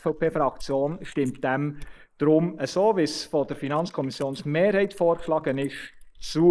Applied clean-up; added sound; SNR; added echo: neural mask model Resemble Enhance denoiser.